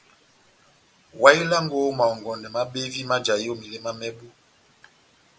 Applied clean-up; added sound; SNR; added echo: none; none; none; none.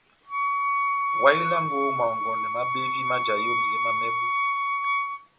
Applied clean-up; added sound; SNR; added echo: none; Wind instrument, woodwind instrument; -4 dB; none.